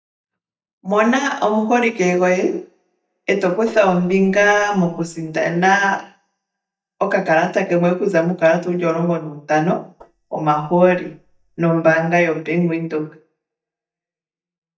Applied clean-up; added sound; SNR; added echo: neural mask model DeepFilterNet 3.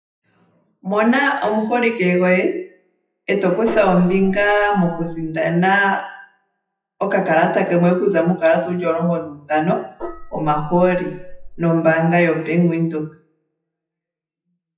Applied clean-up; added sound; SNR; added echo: classical method WPE with log-MMSE.